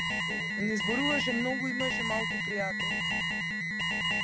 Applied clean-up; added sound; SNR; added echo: none; Alarm; -5 dB; none.